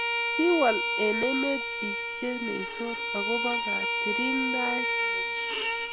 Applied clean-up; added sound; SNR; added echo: none; Bowed string instrument; -2 dB; none.